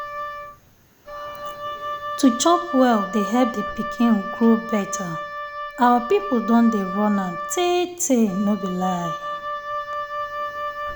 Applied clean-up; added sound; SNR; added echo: none; Wind instrument, woodwind instrument; 8 dB; none.